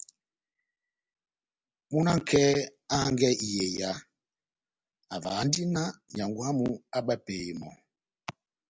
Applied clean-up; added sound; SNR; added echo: none; none; none; none.